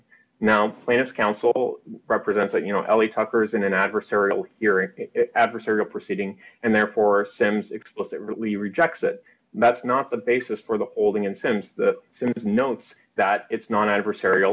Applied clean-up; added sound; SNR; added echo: none; none; none; none.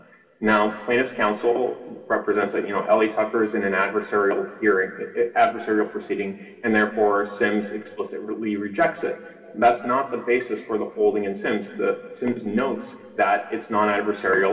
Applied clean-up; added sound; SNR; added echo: none; none; none; reverberation time 2.1 s.